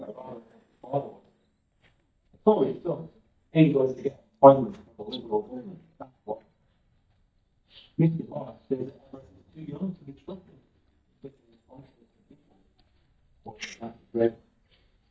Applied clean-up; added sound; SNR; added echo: neural mask model DeepFilterNet 3.